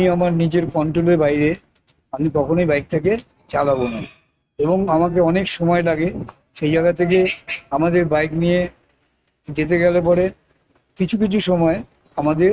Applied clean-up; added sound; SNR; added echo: neural mask model RNNoise.